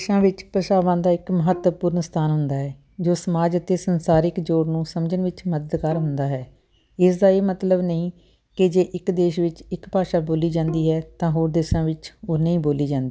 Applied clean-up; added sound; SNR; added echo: none; Bowed string instrument; 19 dB; none.